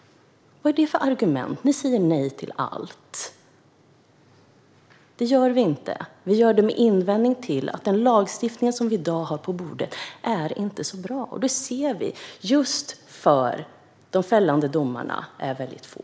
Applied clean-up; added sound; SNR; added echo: none; none; none; none.